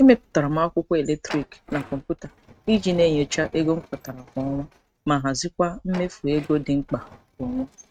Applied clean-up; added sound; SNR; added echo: neural mask model RNNoise.